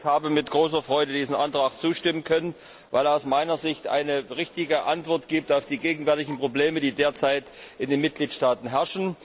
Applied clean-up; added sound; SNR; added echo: none; none; none; none.